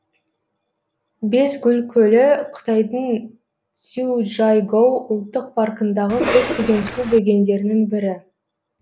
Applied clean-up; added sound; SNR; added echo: none; Cough; 5 dB; none.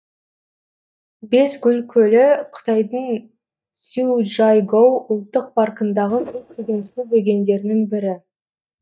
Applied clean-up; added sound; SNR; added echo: neural mask model DeepFilterNet 3.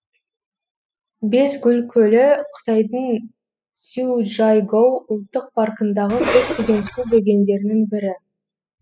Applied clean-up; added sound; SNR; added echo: classical method spectral subtraction.